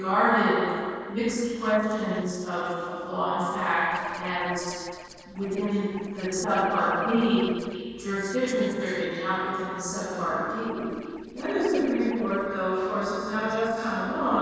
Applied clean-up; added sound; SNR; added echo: neural separator model SepFormer DNS4.